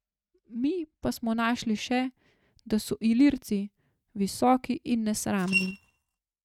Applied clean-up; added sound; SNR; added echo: neural mask model RNNoise.